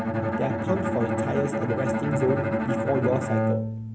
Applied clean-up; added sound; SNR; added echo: none; Bowed string instrument; -2 dB; none.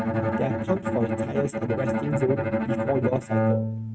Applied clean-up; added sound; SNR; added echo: neural mask model RNNoise.